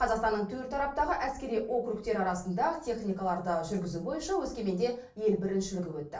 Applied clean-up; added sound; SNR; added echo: none; none; none; reverberation time 0.4 s.